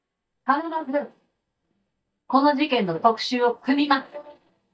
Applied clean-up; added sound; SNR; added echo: neural mask model DeepFilterNet 3.